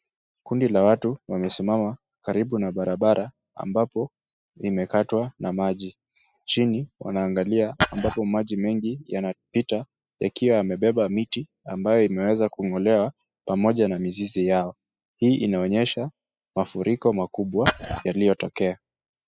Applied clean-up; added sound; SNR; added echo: classical method spectral subtraction.